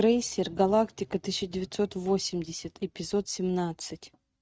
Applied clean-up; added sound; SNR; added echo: neural mask model RNNoise.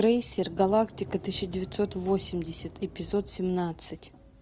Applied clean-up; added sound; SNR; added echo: none; Sliding door; 17 dB; none.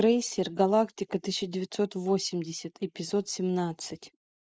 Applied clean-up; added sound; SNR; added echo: neural mask model Resemble Enhance denoiser.